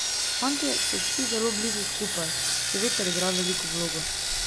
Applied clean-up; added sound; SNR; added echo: none; Sawing; -5 dB; none.